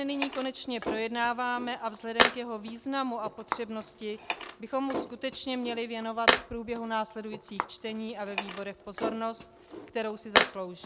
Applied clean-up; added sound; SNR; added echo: none; Tools; -1 dB; none.